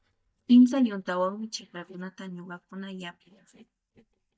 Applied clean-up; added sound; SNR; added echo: neural mask model DeepFilterNet 3.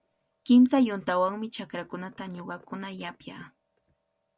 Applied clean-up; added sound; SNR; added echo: none; none; none; none.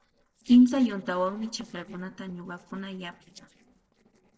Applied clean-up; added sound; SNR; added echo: neural separator model SepFormer DNS4.